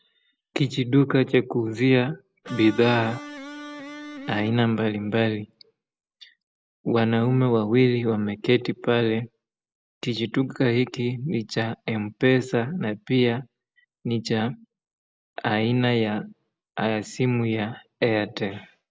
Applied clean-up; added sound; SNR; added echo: none; Electric guitar; 15 dB; none.